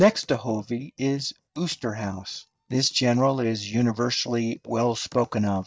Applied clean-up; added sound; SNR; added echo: neural mask model DeepFilterNet 3.